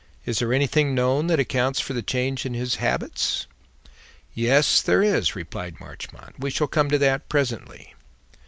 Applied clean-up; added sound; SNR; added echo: none; none; none; none.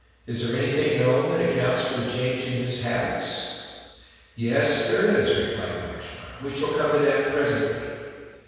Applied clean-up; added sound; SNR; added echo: none; none; none; reverberation time 1.9 s.